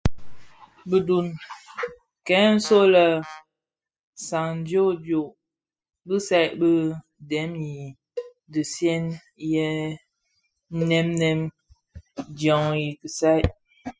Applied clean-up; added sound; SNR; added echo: classical method spectral subtraction.